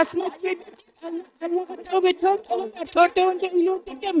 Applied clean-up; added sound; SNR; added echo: neural mask model DeepFilterNet 3.